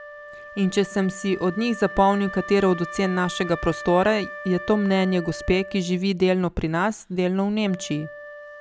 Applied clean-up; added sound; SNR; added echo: none; Wind instrument, woodwind instrument; 14 dB; none.